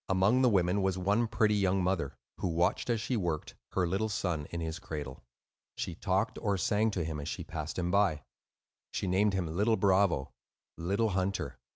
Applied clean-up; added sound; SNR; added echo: none; none; none; none.